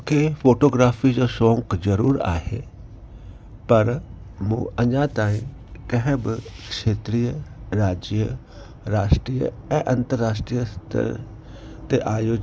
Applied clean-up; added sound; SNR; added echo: none; none; none; none.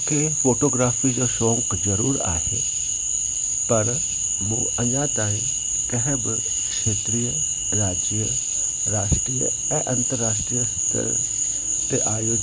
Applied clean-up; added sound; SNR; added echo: none; Cricket / Frog; -3 dB; none.